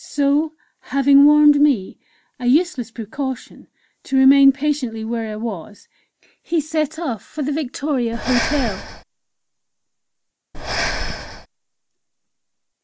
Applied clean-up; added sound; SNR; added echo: none; Breathing; 7 dB; none.